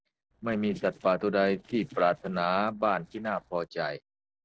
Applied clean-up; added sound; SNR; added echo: neural separator model SepFormer DNS4.